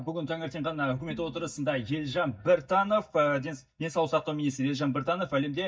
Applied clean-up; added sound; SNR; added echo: neural mask model DeepFilterNet 3.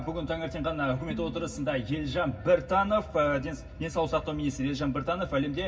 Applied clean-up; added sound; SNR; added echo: none; Bowed string instrument; 16 dB; reverberation time 0.4 s.